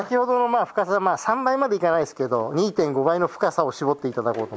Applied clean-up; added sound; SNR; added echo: none; none; none; none.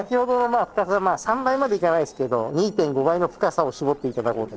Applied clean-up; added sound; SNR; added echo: neural separator model SepFormer DNS4.